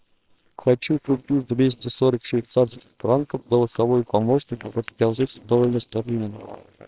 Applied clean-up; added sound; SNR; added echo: neural separator model SepFormer WHAMR!.